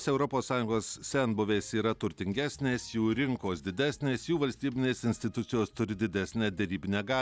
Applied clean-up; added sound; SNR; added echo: none; none; none; none.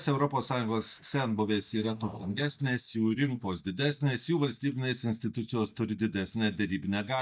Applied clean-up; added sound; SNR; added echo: neural mask model DeepFilterNet 3.